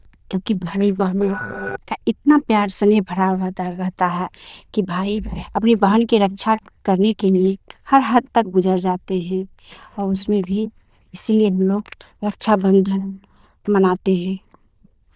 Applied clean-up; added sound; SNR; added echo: neural diffusion model UNIVERSE++.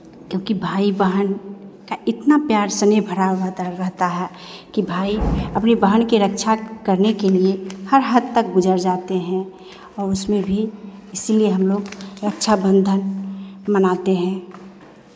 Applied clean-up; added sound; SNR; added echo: none; none; none; none.